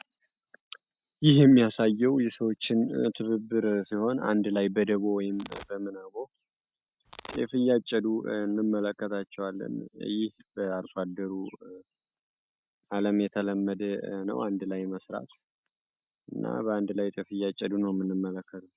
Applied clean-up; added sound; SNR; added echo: none; Domestic sounds, home sounds; 15 dB; none.